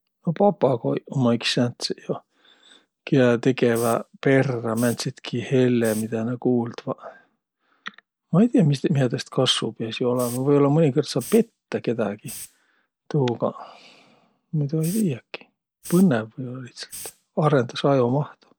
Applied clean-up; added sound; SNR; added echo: none; Hiss; 19 dB; none.